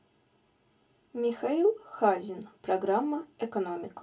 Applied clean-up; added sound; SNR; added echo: none; none; none; reverberation time 0.1 s.